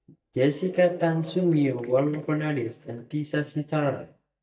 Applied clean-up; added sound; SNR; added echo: neural mask model DeepFilterNet 3.